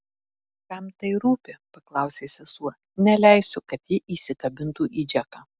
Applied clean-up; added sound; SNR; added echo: none; none; none; none.